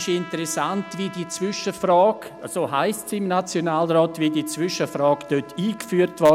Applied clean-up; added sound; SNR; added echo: none; Trumpet; 20 dB; none.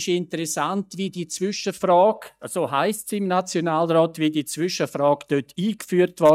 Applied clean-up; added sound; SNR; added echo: neural mask model DeepFilterNet 3.